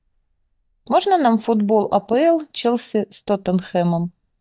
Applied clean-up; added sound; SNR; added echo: neural mask model DeepFilterNet 3.